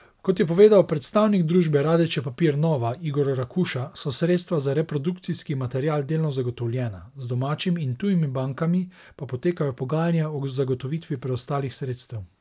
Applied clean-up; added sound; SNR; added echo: none; none; none; none.